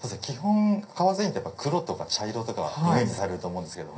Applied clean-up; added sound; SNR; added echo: none; none; none; reverberation time 0.3 s.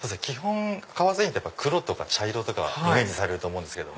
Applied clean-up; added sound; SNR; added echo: none; none; none; none.